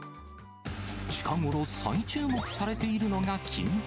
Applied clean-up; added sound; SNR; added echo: none; none; none; none.